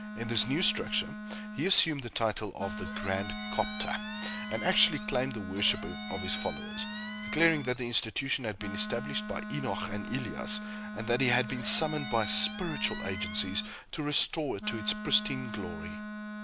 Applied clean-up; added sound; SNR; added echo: none; Wind instrument, woodwind instrument + Squeak; 8 dB; none.